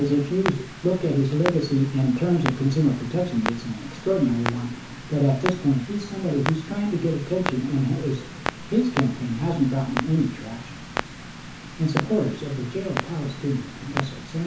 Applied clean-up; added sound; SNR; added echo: none; Clock; 10 dB; reverberation time 0.9 s.